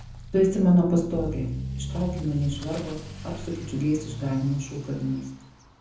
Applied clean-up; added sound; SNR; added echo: none; Accelerating, revving, vroom / Motor vehicle (road); 10 dB; reverberation time 0.7 s.